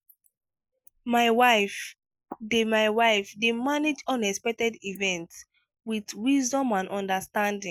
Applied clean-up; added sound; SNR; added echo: neural mask model Resemble Enhance denoiser.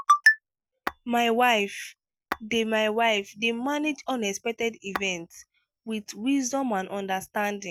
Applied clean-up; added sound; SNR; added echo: none; Tap / Glass; 15 dB; none.